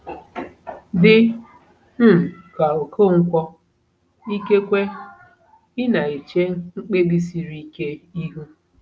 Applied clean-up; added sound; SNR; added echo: none; none; none; none.